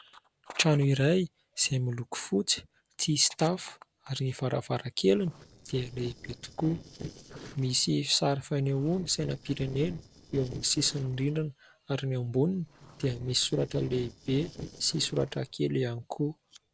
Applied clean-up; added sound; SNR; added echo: neural separator model SepFormer DNS4.